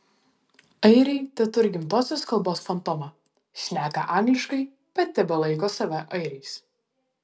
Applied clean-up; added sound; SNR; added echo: none; none; none; none.